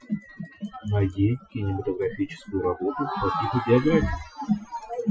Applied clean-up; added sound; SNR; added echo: classical method Wiener filter.